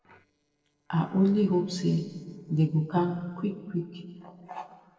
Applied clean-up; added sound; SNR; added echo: neural separator model SepFormer DNS4.